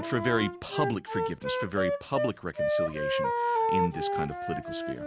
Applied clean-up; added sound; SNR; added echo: none; Wind instrument, woodwind instrument; -2 dB; none.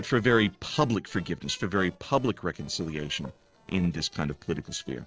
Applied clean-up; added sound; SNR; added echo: neural separator model SepFormer DNS4.